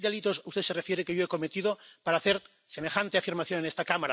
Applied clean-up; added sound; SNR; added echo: none; none; none; none.